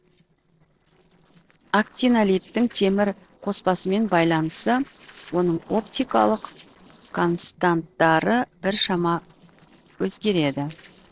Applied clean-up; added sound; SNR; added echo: neural separator model SepFormer DNS4.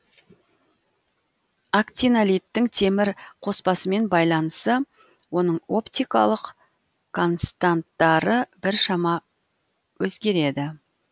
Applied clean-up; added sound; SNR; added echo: none; none; none; none.